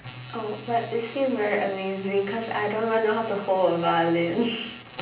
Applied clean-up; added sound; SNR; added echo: none; none; none; reverberation time 0.6 s.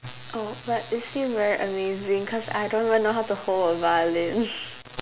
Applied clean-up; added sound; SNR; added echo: none; none; none; none.